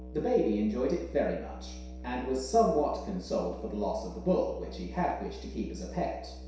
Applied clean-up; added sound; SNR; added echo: none; Musical instrument; 12 dB; reverberation time 0.7 s.